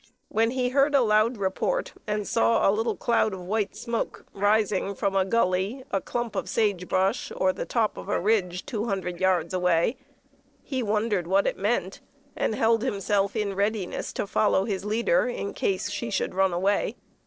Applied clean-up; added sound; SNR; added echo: neural separator model SepFormer DNS4.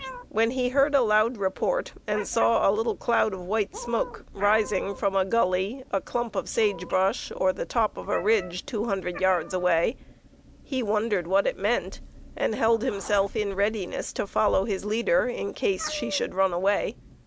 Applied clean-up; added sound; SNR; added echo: none; Meow; 17 dB; none.